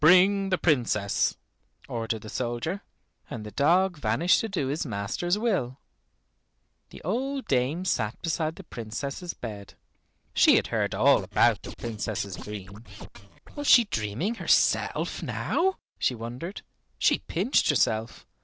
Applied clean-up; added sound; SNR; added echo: neural separator model SepFormer DNS4.